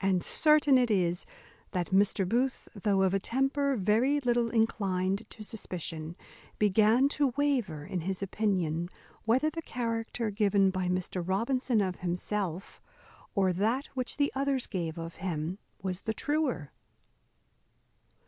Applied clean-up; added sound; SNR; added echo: none; none; none; none.